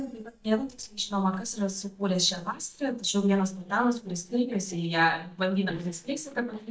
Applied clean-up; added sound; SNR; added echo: neural mask model DeepFilterNet 3.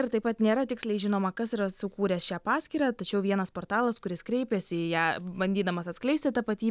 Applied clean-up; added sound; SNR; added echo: none; none; none; none.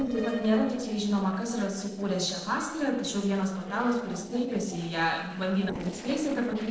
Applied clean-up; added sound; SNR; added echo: neural separator model SepFormer DNS4.